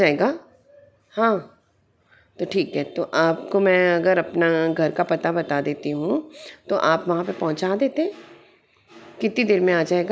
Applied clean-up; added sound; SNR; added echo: none; none; none; none.